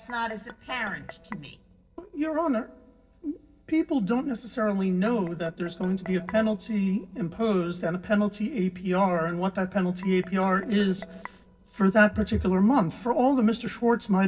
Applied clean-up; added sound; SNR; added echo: neural separator model SepFormer DNS4.